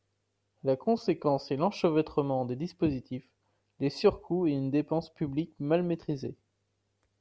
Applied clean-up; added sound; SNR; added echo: none; none; none; none.